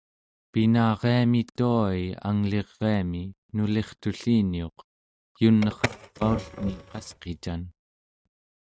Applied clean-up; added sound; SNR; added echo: neural mask model RNNoise.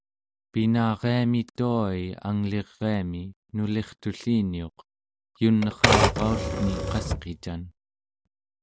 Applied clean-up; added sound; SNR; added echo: none; Typewriter; -2 dB; none.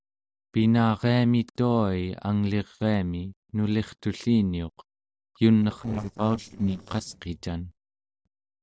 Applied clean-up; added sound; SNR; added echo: neural separator model SepFormer DNS4.